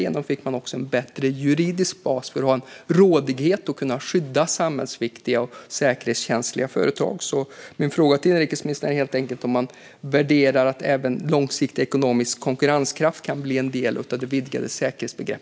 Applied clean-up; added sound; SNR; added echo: none; none; none; none.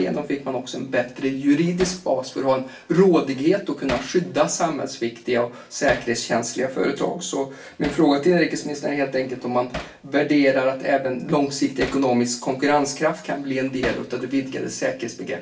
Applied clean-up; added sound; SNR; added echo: none; Hammer; 18 dB; reverberation time 0.3 s.